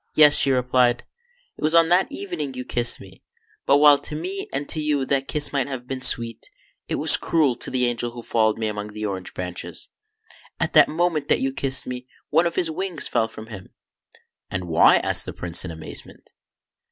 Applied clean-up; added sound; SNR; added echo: none; none; none; none.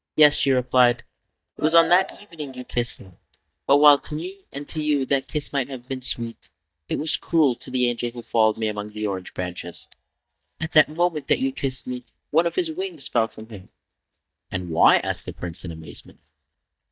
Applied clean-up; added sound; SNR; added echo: neural mask model DeepFilterNet 3.